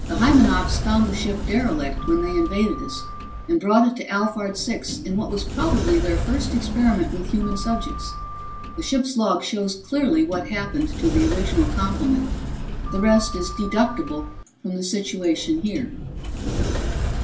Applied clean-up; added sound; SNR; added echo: none; Sliding door; 4 dB; reverberation time 0.3 s.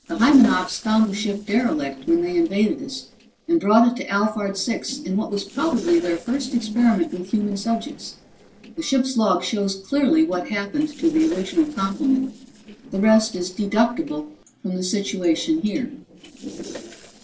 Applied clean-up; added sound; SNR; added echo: neural separator model SepFormer DNS4.